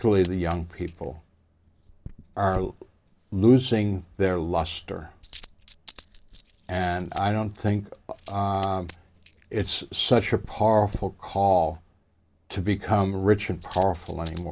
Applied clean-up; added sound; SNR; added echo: none; Coin (dropping); 20 dB; none.